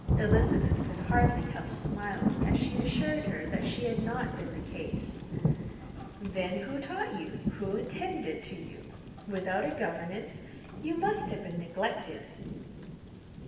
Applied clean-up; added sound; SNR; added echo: none; Thunder / Rain; -2 dB; reverberation time 1.4 s.